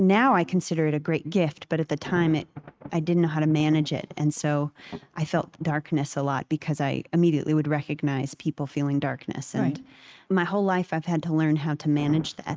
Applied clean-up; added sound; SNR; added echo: neural mask model RNNoise.